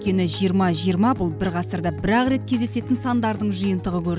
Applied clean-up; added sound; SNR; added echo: none; none; none; none.